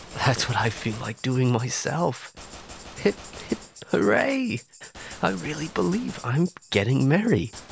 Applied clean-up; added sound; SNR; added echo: none; Tambourine + Gunshot, gunfire; 18 dB; none.